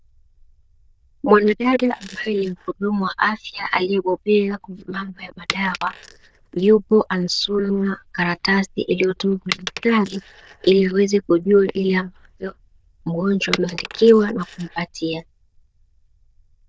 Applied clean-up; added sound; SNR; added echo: neural diffusion model UNIVERSE++.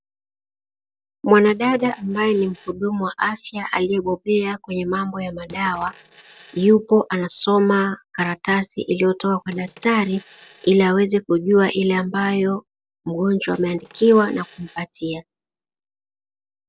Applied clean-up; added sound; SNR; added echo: neural separator model SepFormer DNS4.